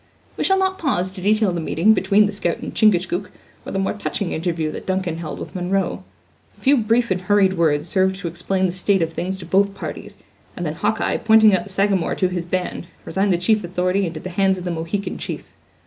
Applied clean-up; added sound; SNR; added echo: none; none; none; none.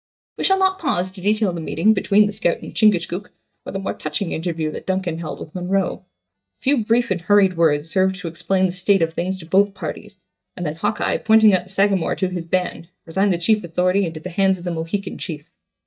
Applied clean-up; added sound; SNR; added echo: neural mask model DeepFilterNet 3.